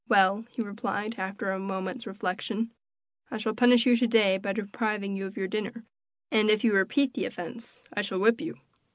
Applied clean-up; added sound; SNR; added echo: none; none; none; none.